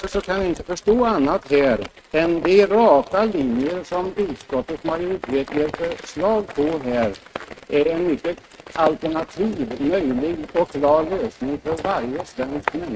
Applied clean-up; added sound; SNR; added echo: neural mask model RNNoise.